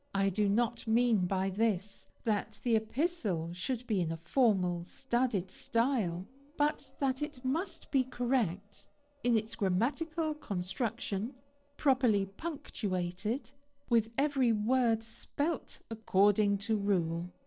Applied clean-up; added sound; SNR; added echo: neural separator model SepFormer DNS4.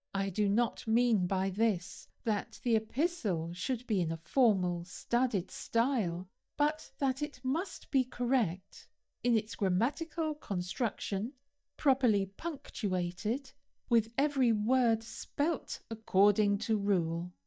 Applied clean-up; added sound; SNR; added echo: neural mask model DeepFilterNet 3.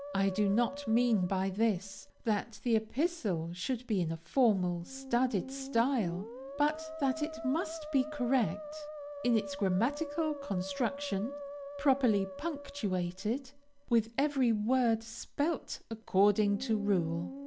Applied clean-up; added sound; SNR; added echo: none; Musical instrument; 13 dB; none.